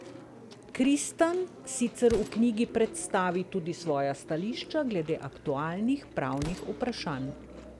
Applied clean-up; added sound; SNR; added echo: none; Explosion + Chewing, mastication; 15 dB; none.